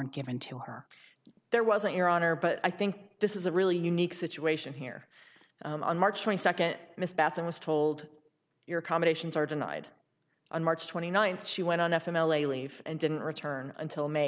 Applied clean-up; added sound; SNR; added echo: none; none; none; none.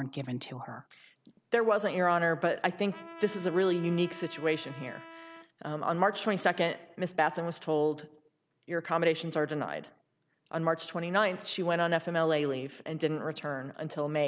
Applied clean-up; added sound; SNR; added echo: none; Trumpet; 17 dB; none.